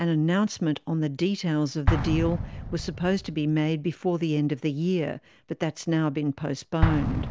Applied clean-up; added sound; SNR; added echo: none; Explosion; 6 dB; none.